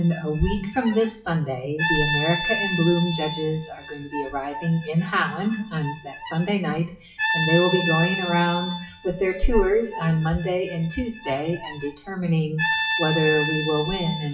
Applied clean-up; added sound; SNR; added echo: classical method WPE with log-MMSE.